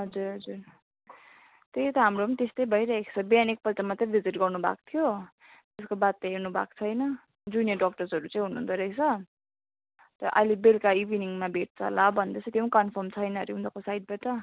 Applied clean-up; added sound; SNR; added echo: none; none; none; none.